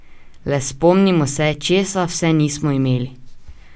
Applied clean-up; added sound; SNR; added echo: none; none; none; none.